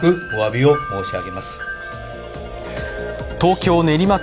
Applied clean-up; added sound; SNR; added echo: none; Wind chime; 13 dB; none.